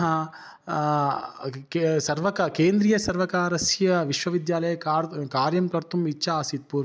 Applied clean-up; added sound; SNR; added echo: none; none; none; none.